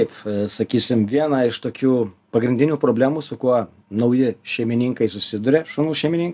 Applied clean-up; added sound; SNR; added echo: none; none; none; none.